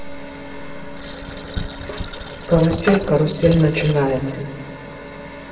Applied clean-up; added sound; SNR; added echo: neural separator model SepFormer DNS4.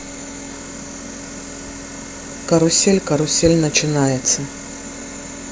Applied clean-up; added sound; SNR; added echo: none; none; none; none.